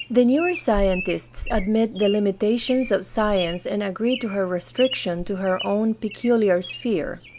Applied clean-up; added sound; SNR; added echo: none; Bird vocalization, bird call, bird song; 16 dB; none.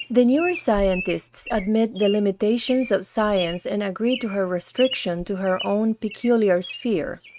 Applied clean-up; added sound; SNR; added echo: neural mask model RNNoise.